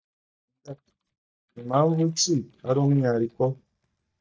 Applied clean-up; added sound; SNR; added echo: neural mask model DeepFilterNet 3.